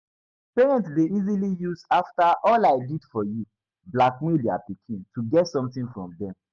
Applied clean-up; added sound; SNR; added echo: none; none; none; none.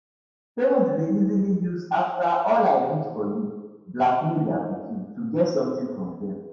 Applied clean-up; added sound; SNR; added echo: none; none; none; reverberation time 1.1 s.